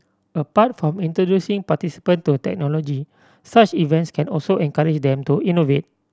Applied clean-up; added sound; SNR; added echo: none; none; none; none.